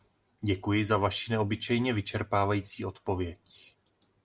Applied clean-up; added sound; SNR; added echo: none; none; none; none.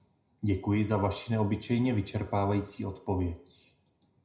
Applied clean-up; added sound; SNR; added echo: none; none; none; reverberation time 0.5 s.